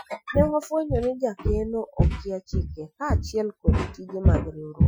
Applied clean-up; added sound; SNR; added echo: classical method Wiener filter.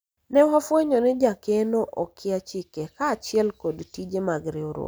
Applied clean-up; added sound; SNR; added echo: none; none; none; none.